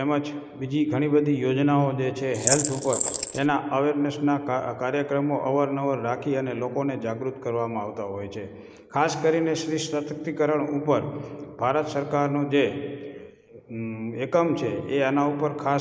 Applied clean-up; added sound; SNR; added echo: neural mask model Resemble Enhance denoiser.